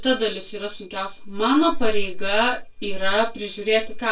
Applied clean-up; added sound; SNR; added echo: neural separator model SepFormer DNS4.